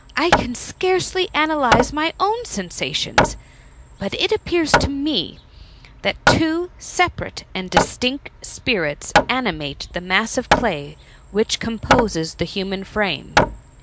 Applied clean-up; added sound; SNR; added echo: none; Hammer; 1 dB; none.